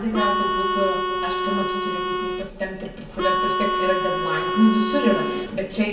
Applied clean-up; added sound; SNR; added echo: none; Harmonica; -1 dB; reverberation time 0.7 s.